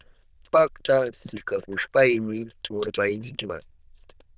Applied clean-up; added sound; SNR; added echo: neural diffusion model UNIVERSE++.